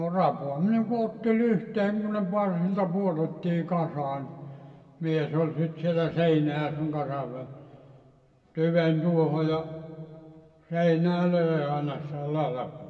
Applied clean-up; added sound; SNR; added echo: none; none; none; reverberation time 1.7 s.